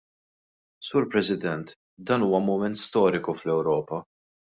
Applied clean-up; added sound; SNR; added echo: none; none; none; none.